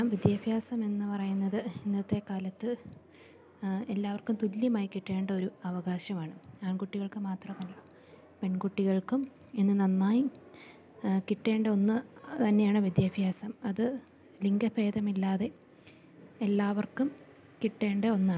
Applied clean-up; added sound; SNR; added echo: none; none; none; none.